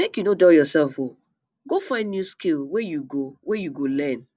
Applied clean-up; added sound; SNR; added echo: none; none; none; none.